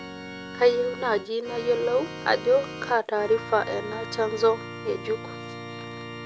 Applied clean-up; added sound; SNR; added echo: none; Organ; 11 dB; none.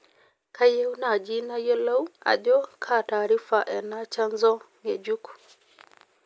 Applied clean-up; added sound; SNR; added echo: none; none; none; none.